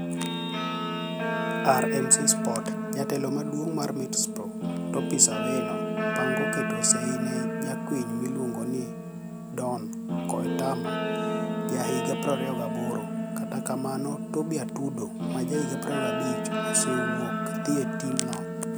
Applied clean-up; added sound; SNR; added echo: none; Guitar; -1 dB; none.